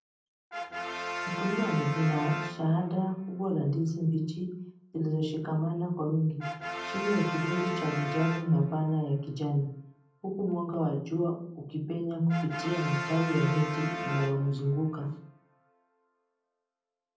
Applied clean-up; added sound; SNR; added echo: none; Brass instrument; 9 dB; reverberation time 0.6 s.